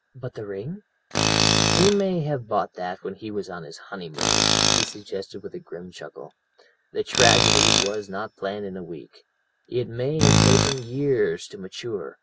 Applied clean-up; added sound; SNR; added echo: none; Tools; -3 dB; none.